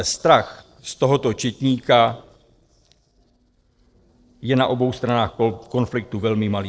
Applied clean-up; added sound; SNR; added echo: neural separator model SepFormer DNS4.